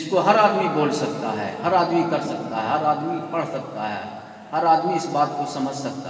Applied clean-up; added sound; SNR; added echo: none; Rain; 19 dB; reverberation time 2.4 s.